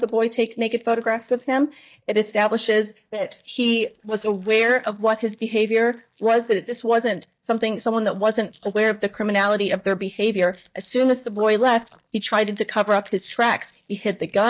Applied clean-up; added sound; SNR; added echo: neural mask model DeepFilterNet 3.